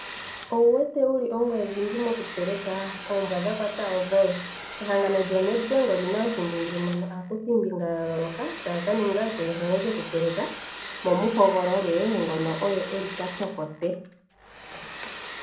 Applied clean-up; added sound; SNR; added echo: none; Domestic sounds, home sounds; 13 dB; reverberation time 0.5 s.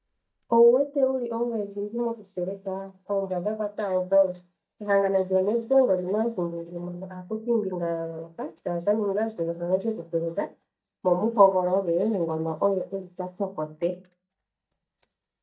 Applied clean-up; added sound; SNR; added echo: neural mask model DeepFilterNet 3.